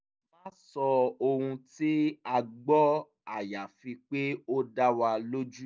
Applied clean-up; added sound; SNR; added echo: none; none; none; none.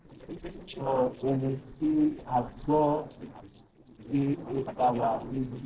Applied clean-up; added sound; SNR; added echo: neural separator model SepFormer DNS4.